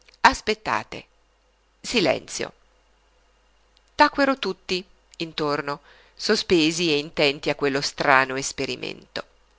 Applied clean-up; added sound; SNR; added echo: none; none; none; none.